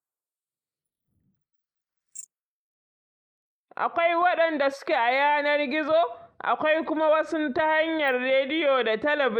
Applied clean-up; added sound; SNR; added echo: neural mask model Resemble Enhance denoiser.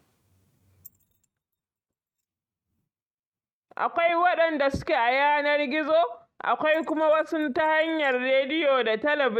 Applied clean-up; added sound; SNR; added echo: neural mask model RNNoise.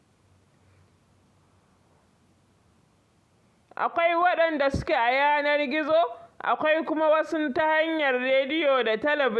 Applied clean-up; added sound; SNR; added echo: none; none; none; none.